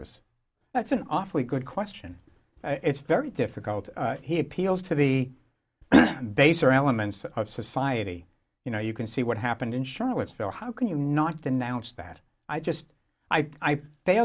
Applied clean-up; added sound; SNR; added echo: none; none; none; none.